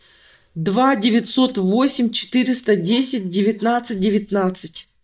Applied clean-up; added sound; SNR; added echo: neural mask model DeepFilterNet 3.